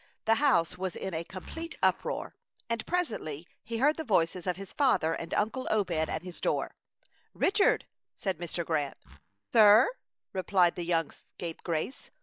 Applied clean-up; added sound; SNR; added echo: neural mask model DeepFilterNet 3.